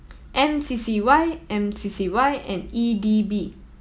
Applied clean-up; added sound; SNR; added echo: none; none; none; none.